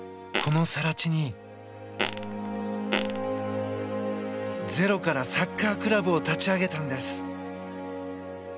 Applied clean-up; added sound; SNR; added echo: none; Fart; 6 dB; none.